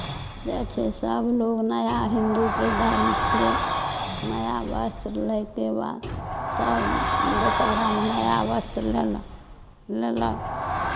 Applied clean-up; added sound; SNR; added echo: none; Sliding door; 2 dB; none.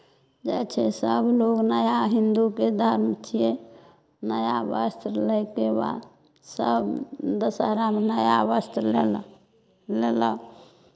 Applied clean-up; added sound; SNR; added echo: none; none; none; none.